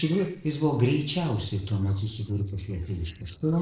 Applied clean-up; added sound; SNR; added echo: neural separator model SepFormer DNS4.